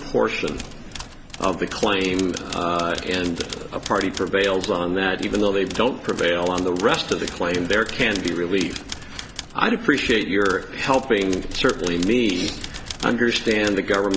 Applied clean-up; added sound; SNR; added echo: none; Typewriter; 15 dB; none.